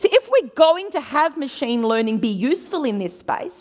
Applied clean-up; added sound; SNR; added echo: none; none; none; none.